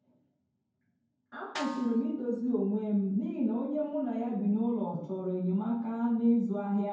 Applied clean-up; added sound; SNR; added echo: none; Snare drum; 15 dB; reverberation time 0.9 s.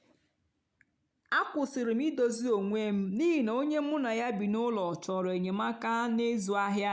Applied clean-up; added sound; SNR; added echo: none; none; none; none.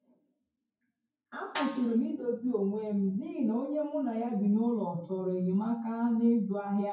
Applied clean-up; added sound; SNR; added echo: classical method WPE with log-MMSE.